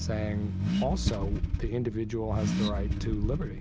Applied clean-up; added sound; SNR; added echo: none; Accelerating, revving, vroom / Car; -3 dB; none.